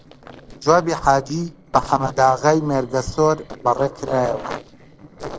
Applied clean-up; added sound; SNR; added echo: neural separator model SepFormer DNS4.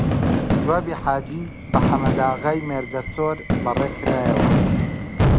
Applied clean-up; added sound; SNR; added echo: none; Fireworks; -4 dB; none.